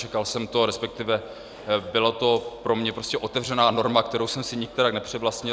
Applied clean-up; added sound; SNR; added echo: none; none; none; none.